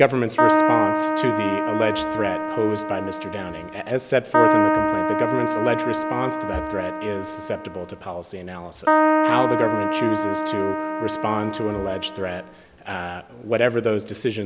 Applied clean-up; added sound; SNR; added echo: none; Keyboard (musical); -2 dB; none.